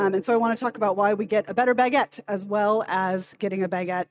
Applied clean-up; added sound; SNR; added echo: neural mask model RNNoise.